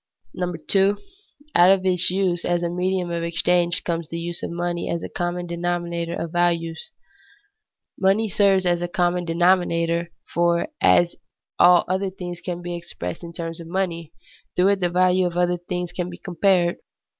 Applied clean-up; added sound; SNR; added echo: none; none; none; none.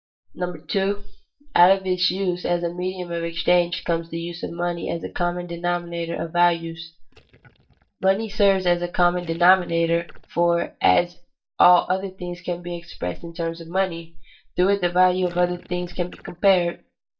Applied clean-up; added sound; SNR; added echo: neural mask model DeepFilterNet 3.